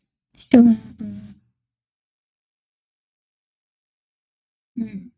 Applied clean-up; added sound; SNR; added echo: neural mask model DeepFilterNet 3.